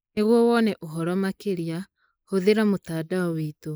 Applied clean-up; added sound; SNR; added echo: neural mask model Resemble Enhance denoiser.